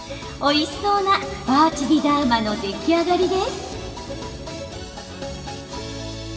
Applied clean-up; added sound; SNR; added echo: none; none; none; reverberation time 2.2 s.